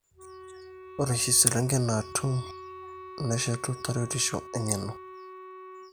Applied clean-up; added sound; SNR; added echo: none; Wind instrument, woodwind instrument; 14 dB; none.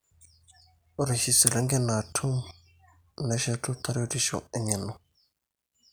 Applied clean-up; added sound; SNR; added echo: none; none; none; none.